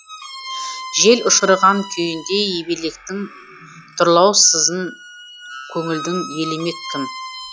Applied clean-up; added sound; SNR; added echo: classical method log-MMSE.